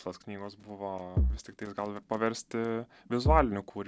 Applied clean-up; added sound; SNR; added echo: none; Bass drum; -4 dB; none.